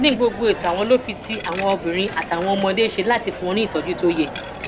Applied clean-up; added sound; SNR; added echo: none; Coin (dropping); 11 dB; none.